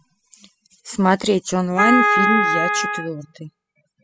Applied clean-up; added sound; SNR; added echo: classical method spectral subtraction.